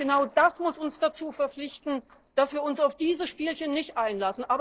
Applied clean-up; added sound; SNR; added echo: neural separator model SepFormer DNS4.